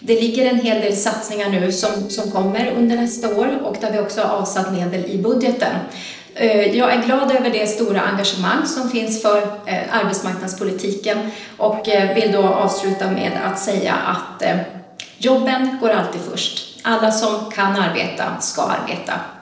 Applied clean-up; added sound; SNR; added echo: neural separator model SepFormer DNS4.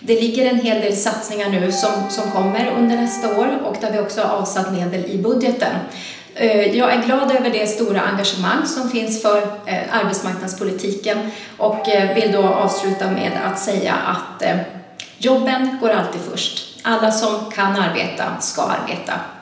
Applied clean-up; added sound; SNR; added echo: none; Wind instrument, woodwind instrument; 10 dB; reverberation time 0.9 s.